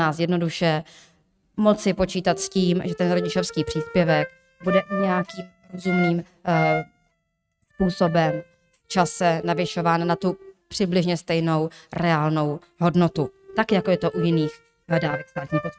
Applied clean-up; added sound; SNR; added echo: neural mask model RNNoise.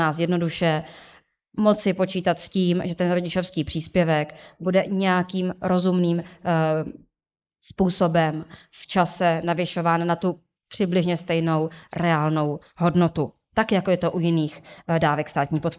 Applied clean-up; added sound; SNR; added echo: neural mask model Resemble Enhance denoiser.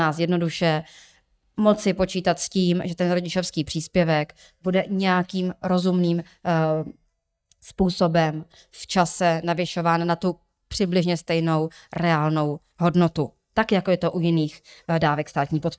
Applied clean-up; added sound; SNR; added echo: neural mask model DeepFilterNet 3.